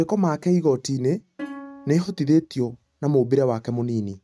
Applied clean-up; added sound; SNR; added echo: neural mask model RNNoise.